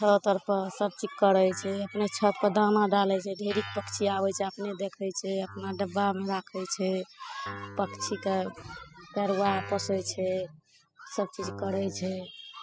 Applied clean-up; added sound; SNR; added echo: classical method spectral subtraction.